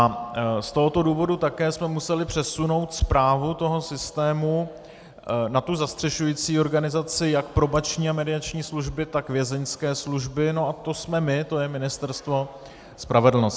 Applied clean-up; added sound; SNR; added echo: none; none; none; none.